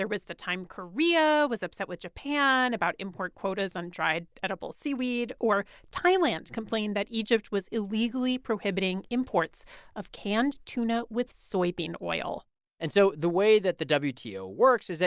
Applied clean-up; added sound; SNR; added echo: none; none; none; none.